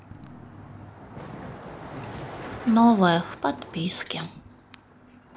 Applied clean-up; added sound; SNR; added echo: none; Car passing by; 15 dB; none.